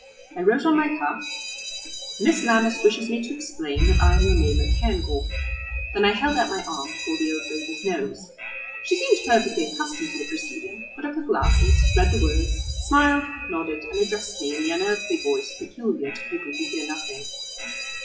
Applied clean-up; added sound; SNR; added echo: classical method WPE with log-MMSE.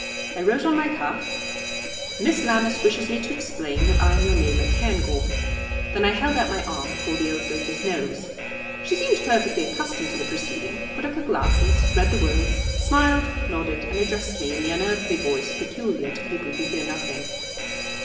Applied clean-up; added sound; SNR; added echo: none; Alarm; -1 dB; reverberation time 1.2 s.